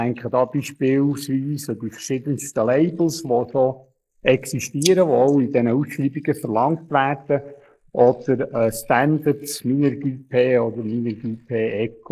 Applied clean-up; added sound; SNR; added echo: neural mask model Resemble Enhance denoiser.